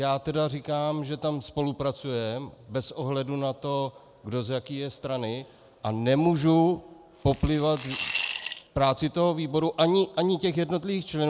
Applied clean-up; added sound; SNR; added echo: none; Coin (dropping) / Glass; 1 dB; none.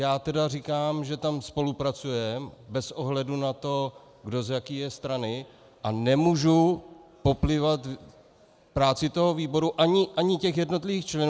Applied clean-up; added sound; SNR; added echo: none; none; none; none.